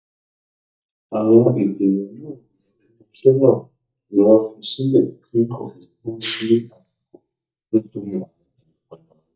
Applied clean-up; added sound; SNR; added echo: neural mask model DeepFilterNet 3.